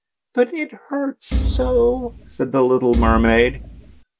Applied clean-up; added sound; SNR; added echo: none; Thump, thud; 3 dB; none.